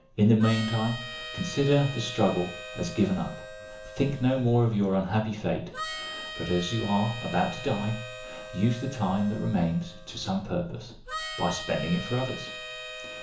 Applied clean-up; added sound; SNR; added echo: none; Harmonica; 12 dB; reverberation time 0.7 s.